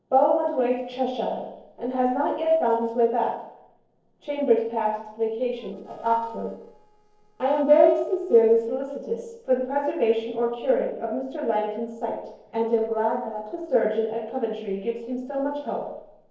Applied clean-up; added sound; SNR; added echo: neural separator model SepFormer DNS4.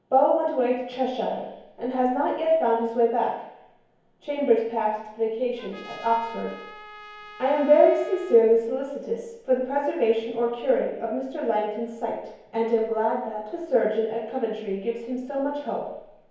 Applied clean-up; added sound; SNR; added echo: none; Trumpet; 19 dB; reverberation time 1.0 s.